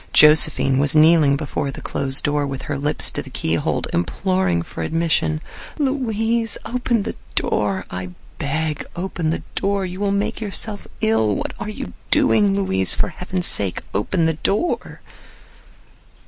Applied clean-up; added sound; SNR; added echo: none; none; none; none.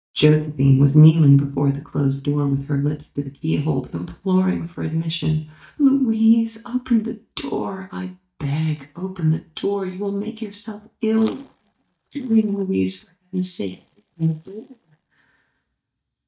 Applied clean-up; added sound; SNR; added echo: neural mask model DeepFilterNet 3.